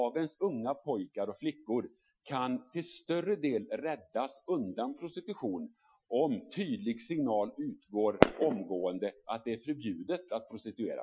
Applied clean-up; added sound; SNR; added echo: classical method Wiener filter.